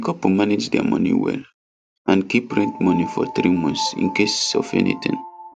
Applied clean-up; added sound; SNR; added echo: none; Piano; 12 dB; none.